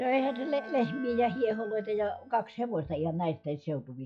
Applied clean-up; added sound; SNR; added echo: classical method log-MMSE.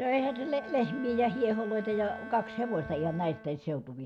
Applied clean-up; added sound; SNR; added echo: none; Bowed string instrument; 14 dB; none.